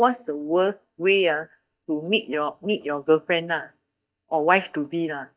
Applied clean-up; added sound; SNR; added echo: neural mask model DeepFilterNet 3.